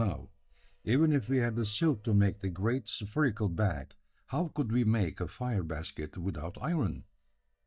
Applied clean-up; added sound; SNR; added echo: neural mask model DeepFilterNet 3.